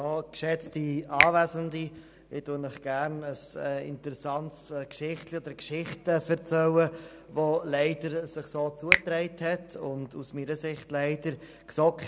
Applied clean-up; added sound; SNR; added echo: none; Finger snapping; 3 dB; none.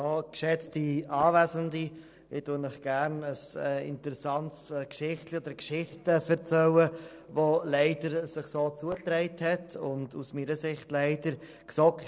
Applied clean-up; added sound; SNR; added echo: neural separator model SepFormer DNS4.